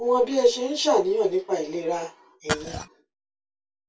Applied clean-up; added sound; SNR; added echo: none; Glass; 5 dB; reverberation time 0.2 s.